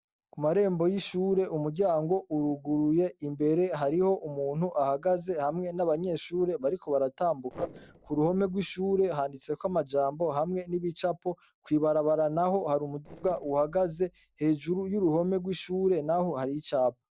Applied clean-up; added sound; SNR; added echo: neural separator model SepFormer DNS4.